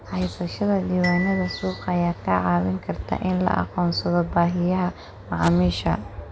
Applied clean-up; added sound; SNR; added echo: none; Glockenspiel; 15 dB; none.